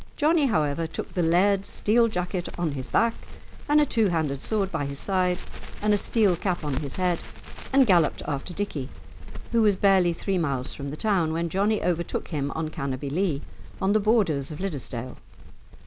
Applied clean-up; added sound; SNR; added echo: none; Crackle; 8 dB; none.